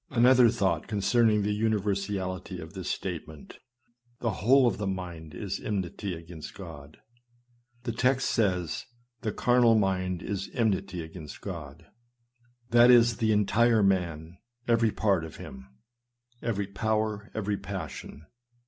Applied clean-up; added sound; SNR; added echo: none; none; none; none.